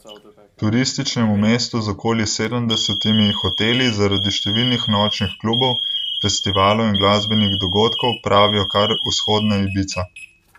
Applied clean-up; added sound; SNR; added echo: none; Alarm; 6 dB; none.